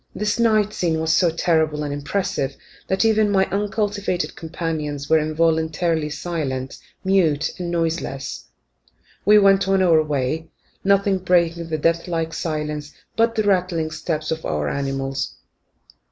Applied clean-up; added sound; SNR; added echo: none; none; none; none.